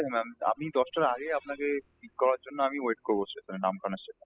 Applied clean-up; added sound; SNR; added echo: classical method spectral subtraction.